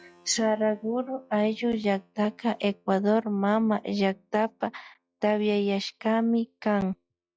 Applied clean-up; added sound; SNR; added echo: classical method log-MMSE.